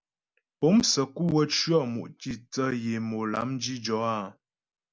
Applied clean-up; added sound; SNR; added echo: none; none; none; none.